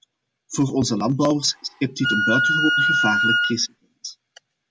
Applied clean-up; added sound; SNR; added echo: none; Wind instrument, woodwind instrument; -3 dB; none.